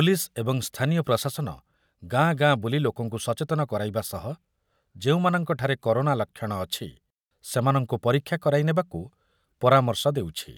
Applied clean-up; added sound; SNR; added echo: none; none; none; none.